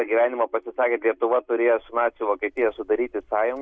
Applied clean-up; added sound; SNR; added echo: none; none; none; none.